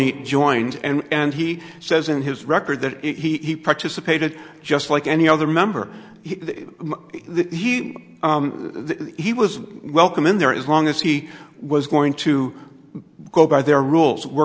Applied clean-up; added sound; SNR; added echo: none; none; none; none.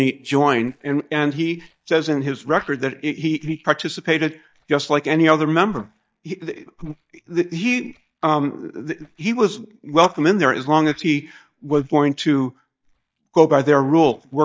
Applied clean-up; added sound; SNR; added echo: neural mask model DeepFilterNet 3.